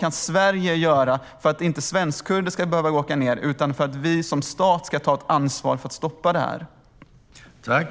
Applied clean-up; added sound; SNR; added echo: none; none; none; none.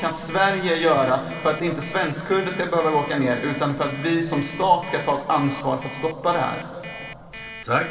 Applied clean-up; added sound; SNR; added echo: none; Alarm; 16 dB; reverberation time 2.5 s.